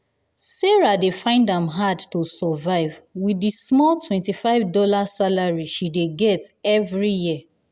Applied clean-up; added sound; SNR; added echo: none; none; none; none.